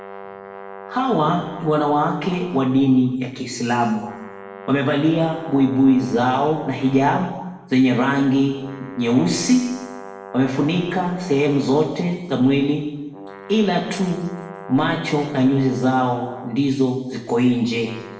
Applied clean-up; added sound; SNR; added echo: none; Brass instrument; 18 dB; reverberation time 1.1 s.